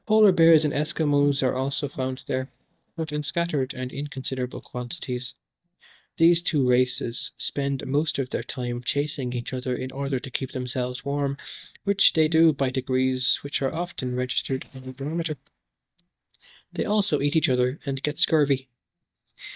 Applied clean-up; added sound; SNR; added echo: neural mask model DeepFilterNet 3.